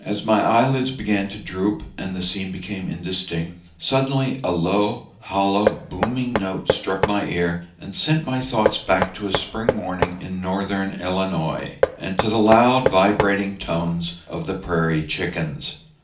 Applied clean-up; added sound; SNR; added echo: none; Knock; 4 dB; reverberation time 0.4 s.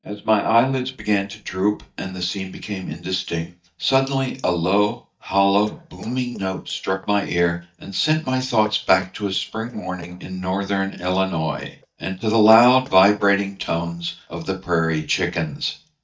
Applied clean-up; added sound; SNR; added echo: neural mask model DeepFilterNet 3.